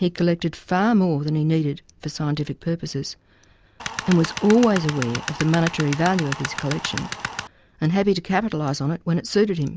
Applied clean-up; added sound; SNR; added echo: none; Tools; 8 dB; none.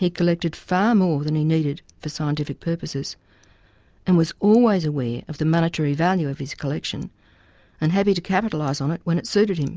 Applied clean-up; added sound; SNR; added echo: none; none; none; none.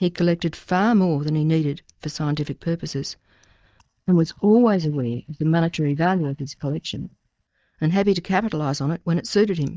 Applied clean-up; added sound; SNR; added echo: neural mask model DeepFilterNet 3.